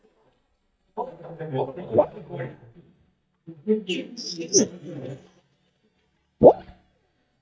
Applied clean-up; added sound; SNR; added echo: neural mask model DeepFilterNet 3.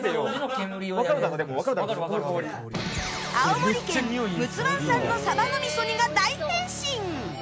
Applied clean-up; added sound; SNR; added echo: none; none; none; none.